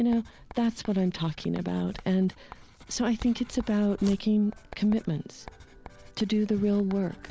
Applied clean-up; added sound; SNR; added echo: none; Writing; 18 dB; none.